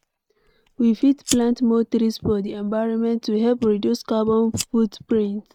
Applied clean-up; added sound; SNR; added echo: neural mask model RNNoise.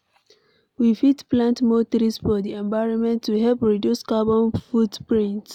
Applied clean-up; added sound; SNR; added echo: none; none; none; none.